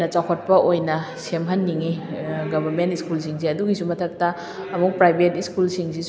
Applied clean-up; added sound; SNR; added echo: none; none; none; none.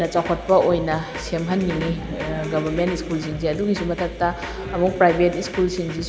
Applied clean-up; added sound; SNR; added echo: none; Drum kit; 12 dB; none.